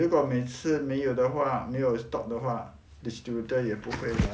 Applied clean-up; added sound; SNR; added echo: none; none; none; none.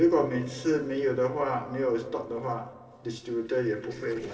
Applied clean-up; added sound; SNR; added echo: neural separator model SepFormer DNS4.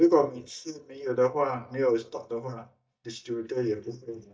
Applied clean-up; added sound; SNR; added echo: neural mask model DeepFilterNet 3.